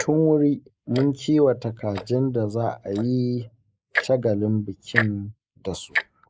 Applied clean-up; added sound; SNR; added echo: neural mask model Resemble Enhance denoiser.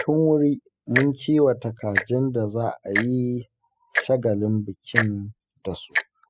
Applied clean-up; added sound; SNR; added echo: classical method spectral subtraction.